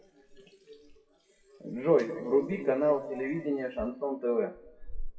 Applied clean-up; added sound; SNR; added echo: classical method WPE with log-MMSE.